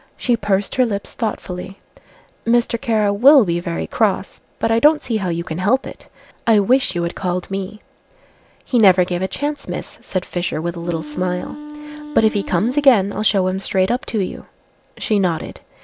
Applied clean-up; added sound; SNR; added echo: none; Wind instrument, woodwind instrument; 13 dB; none.